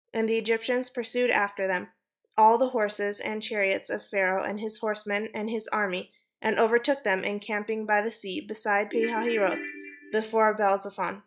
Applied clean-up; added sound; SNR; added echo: classical method log-MMSE.